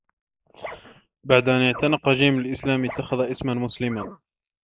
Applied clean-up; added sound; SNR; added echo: neural mask model Resemble Enhance denoiser.